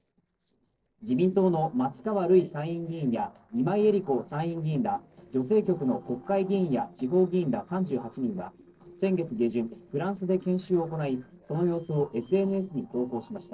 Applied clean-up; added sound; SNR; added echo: neural separator model SepFormer DNS4.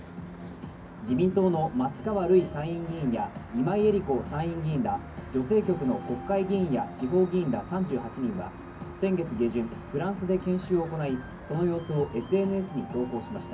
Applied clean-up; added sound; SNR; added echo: none; Traffic noise, roadway noise; 17 dB; reverberation time 0.3 s.